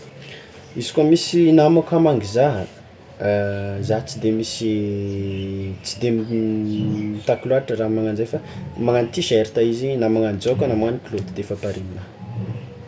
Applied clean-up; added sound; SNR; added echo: none; none; none; none.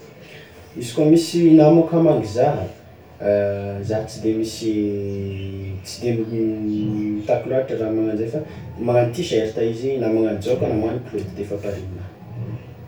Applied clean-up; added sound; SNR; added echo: none; none; none; reverberation time 0.3 s.